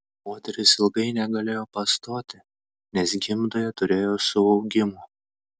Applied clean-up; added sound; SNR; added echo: none; none; none; none.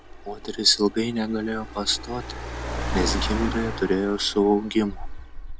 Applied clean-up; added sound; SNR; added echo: none; Car; 6 dB; none.